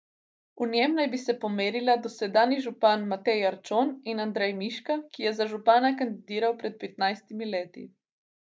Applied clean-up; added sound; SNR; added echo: none; none; none; none.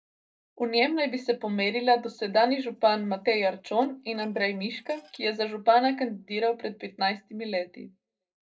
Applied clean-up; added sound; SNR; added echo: neural separator model SepFormer DNS4.